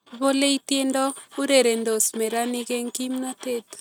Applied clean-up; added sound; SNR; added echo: neural mask model RNNoise.